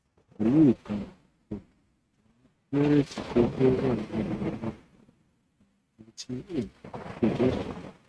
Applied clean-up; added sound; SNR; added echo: neural mask model RNNoise.